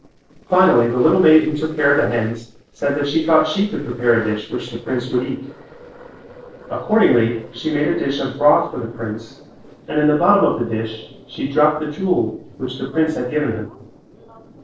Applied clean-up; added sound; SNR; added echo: neural separator model SepFormer DNS4.